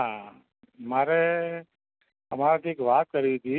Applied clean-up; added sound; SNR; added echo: none; none; none; none.